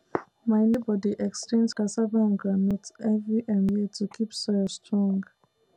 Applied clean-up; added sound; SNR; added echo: none; none; none; none.